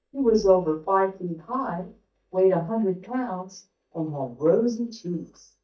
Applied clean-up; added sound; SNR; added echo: neural mask model DeepFilterNet 3.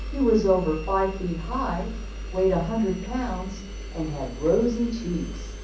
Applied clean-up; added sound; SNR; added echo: none; Engine; 8 dB; reverberation time 0.6 s.